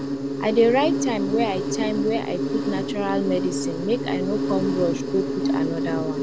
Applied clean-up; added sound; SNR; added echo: none; Insect; 0 dB; none.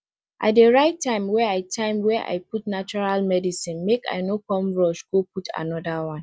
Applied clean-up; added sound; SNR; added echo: none; none; none; none.